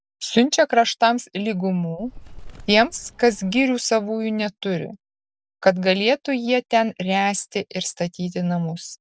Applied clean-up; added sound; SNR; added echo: none; Bird; 17 dB; none.